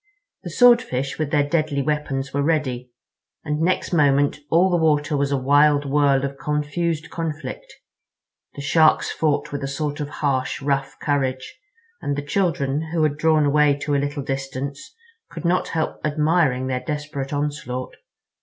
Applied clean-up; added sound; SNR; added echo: none; none; none; none.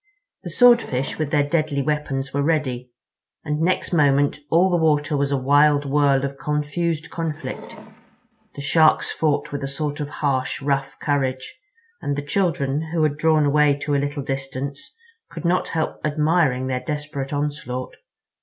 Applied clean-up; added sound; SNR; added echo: none; Wood; 18 dB; none.